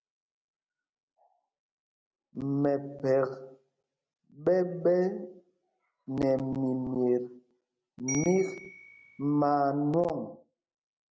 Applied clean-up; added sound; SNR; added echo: none; Bell; 11 dB; none.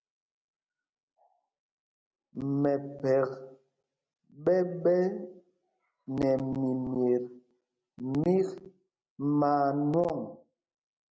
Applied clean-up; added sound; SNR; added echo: none; none; none; none.